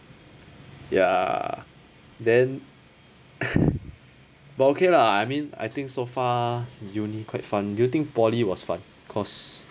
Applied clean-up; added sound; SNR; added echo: none; none; none; none.